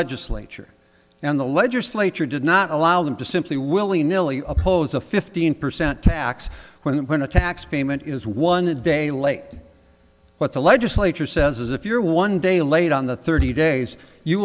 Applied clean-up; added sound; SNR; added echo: none; none; none; none.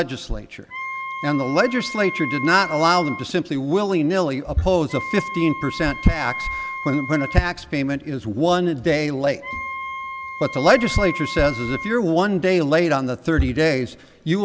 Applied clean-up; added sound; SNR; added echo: none; Wind instrument, woodwind instrument; 10 dB; none.